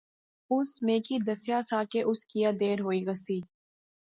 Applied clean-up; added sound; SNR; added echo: none; none; none; none.